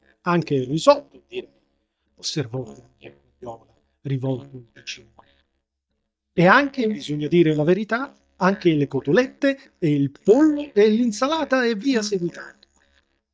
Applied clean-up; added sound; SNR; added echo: neural mask model DeepFilterNet 3.